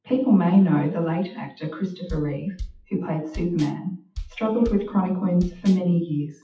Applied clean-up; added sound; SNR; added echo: classical method WPE with log-MMSE.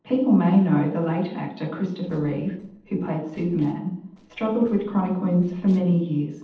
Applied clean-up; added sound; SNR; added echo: neural separator model SepFormer DNS4.